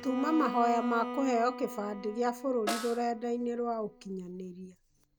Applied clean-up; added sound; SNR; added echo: none; Snare drum + Bowed string instrument; 9 dB; none.